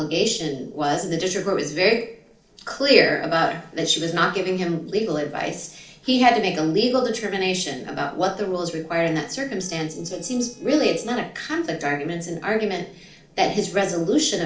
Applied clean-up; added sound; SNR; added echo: neural separator model SepFormer DNS4.